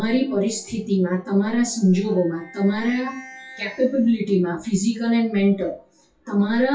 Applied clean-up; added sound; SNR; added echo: classical method WPE with log-MMSE.